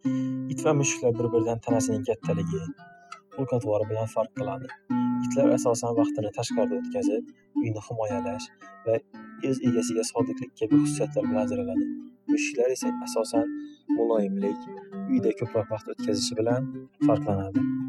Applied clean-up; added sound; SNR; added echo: classical method spectral subtraction.